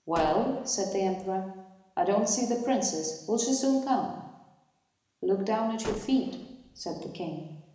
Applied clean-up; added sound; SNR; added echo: none; Gunshot, gunfire; 14 dB; reverberation time 1.0 s.